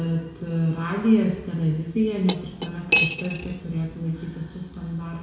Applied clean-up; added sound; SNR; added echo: none; Cutlery, silverware; 0 dB; reverberation time 0.6 s.